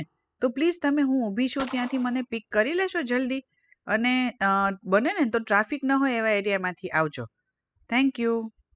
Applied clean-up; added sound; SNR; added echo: classical method spectral subtraction.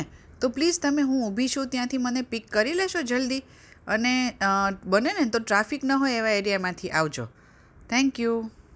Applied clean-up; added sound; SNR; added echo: none; none; none; none.